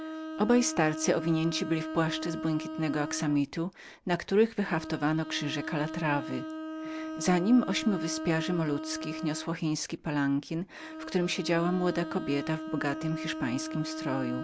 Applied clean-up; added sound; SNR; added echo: none; Bowed string instrument; 9 dB; none.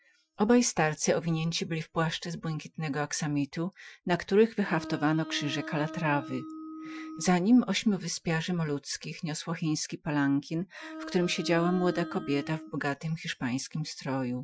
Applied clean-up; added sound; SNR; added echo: classical method Wiener filter.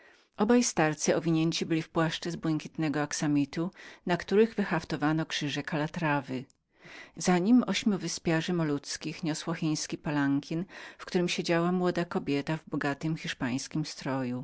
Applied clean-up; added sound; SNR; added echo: none; none; none; none.